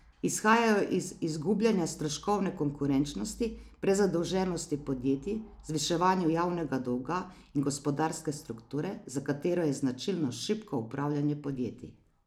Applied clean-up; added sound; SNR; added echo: none; none; none; none.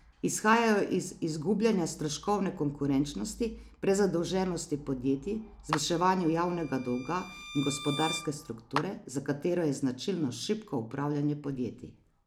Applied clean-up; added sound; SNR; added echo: none; Clapping + Bowed string instrument; 11 dB; none.